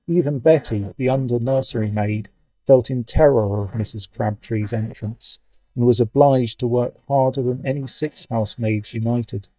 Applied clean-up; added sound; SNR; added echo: neural mask model DeepFilterNet 3.